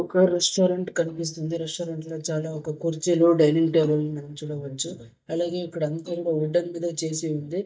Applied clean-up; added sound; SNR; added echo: neural mask model DeepFilterNet 3.